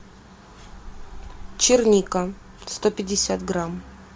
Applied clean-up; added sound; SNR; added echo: none; Wind; 15 dB; none.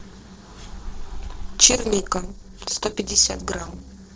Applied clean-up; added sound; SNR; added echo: neural separator model SepFormer DNS4.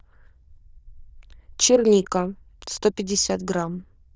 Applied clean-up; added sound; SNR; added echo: neural diffusion model UNIVERSE++.